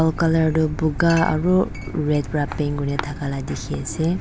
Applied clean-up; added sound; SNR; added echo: none; Chink, clink; 20 dB; none.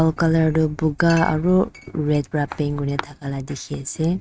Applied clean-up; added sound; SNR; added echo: neural mask model RNNoise.